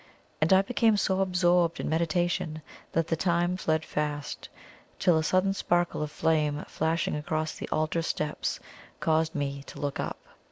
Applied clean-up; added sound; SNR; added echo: none; none; none; none.